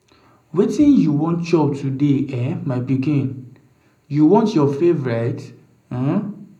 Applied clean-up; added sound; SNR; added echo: none; none; none; reverberation time 0.5 s.